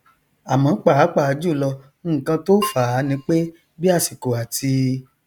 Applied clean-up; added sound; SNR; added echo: none; Keyboard (musical); 12 dB; none.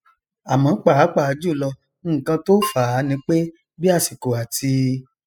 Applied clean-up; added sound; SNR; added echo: classical method spectral subtraction.